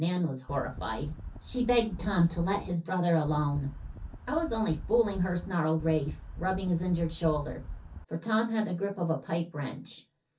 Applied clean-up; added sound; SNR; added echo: none; Wind; 11 dB; reverberation time 0.3 s.